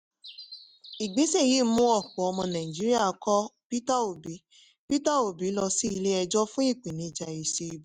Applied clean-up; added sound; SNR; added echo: neural mask model RNNoise.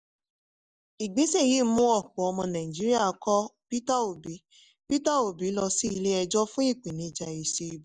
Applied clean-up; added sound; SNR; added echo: neural mask model DeepFilterNet 3.